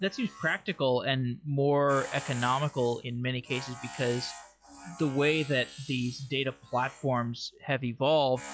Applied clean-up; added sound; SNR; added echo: classical method log-MMSE.